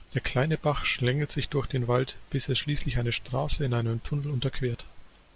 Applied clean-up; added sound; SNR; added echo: none; none; none; none.